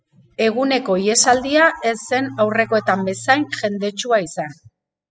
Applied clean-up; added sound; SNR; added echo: classical method spectral subtraction.